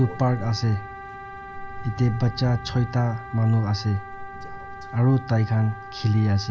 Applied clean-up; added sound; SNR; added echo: none; Crow + Wind instrument, woodwind instrument; 13 dB; none.